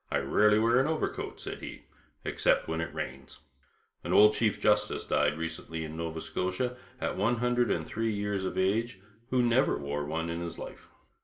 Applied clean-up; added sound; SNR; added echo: none; none; none; reverberation time 0.8 s.